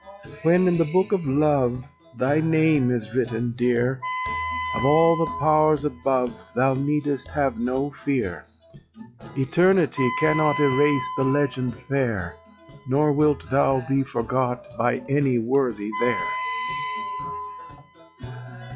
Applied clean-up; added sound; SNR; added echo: classical method log-MMSE.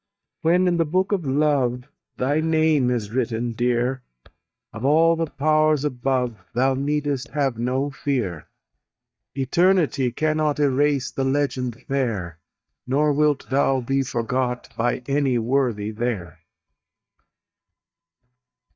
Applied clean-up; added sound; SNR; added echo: neural mask model DeepFilterNet 3.